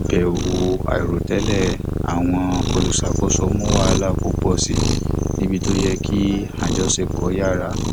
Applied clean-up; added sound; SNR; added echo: none; Cat; -1 dB; none.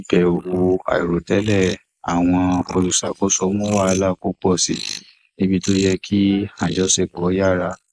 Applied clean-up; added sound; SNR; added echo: neural mask model Resemble Enhance denoiser.